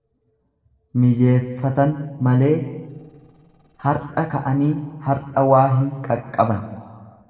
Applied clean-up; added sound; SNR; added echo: neural separator model SepFormer DNS4.